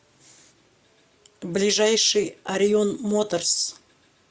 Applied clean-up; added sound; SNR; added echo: none; none; none; none.